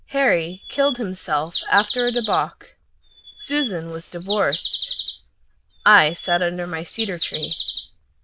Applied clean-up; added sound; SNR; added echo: neural diffusion model UNIVERSE++.